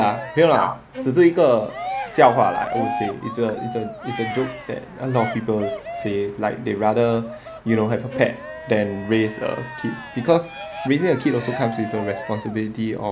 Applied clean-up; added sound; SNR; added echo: none; Cheering + Bowed string instrument; 11 dB; none.